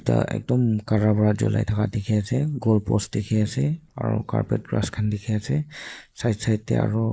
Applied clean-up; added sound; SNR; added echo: neural mask model Resemble Enhance denoiser.